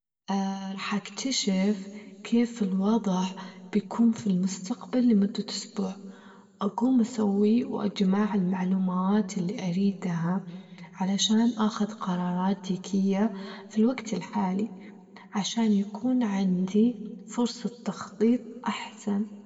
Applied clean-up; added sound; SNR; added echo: none; none; none; reverberation time 1.3 s.